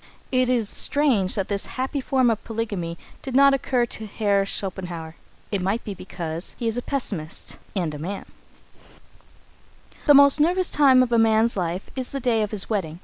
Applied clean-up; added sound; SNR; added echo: none; none; none; none.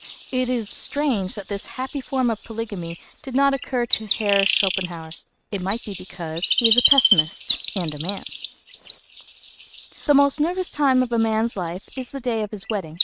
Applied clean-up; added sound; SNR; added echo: neural mask model RNNoise.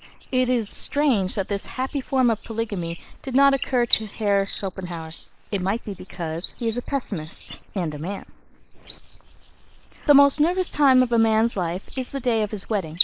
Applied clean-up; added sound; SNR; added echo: neural mask model Resemble Enhance denoiser.